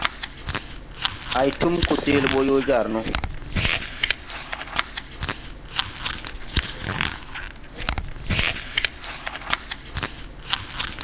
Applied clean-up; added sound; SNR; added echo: none; Crumpling, crinkling; 0 dB; none.